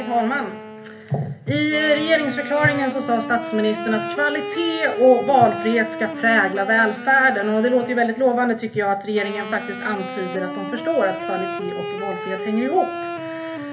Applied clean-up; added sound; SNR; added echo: none; Wind instrument, woodwind instrument; 10 dB; reverberation time 0.3 s.